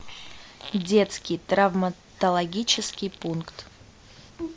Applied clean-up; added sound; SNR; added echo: none; Fart; 18 dB; none.